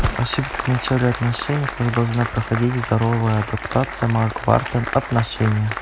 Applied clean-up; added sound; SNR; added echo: none; Applause; 10 dB; none.